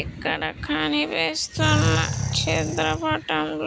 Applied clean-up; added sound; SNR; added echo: none; Animal; 1 dB; none.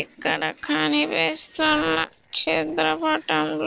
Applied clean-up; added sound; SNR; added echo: neural separator model SepFormer DNS4.